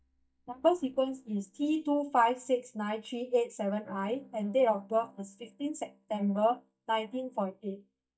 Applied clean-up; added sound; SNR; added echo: neural mask model DeepFilterNet 3.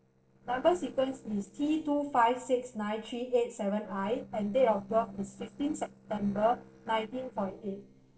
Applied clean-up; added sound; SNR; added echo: neural separator model SepFormer DNS4.